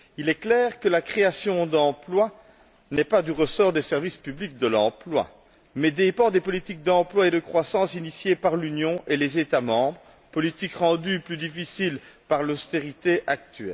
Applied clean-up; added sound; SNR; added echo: none; none; none; none.